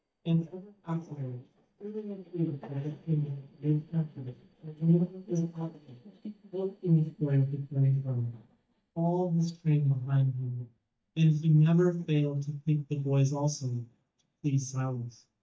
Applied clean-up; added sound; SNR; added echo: neural mask model DeepFilterNet 3.